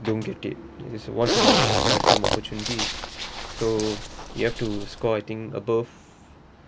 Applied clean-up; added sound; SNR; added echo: none; Zipper (clothing); -4 dB; none.